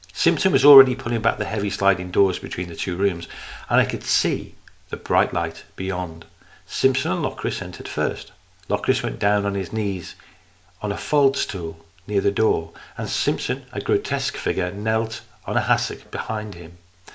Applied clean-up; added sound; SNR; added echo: none; none; none; none.